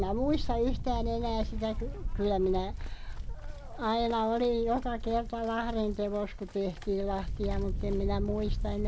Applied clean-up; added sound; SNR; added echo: none; Livestock, farm animals, working animals; 3 dB; none.